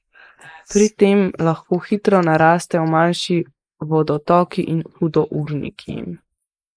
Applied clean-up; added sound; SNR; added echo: neural mask model Resemble Enhance denoiser.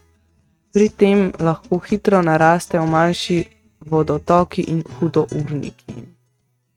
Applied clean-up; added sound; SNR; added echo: neural mask model RNNoise.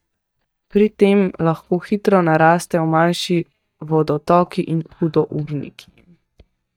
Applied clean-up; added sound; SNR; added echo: neural mask model DeepFilterNet 3.